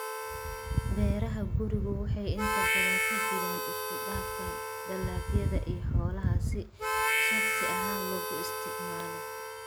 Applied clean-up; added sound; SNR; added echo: none; Harmonica; 0 dB; none.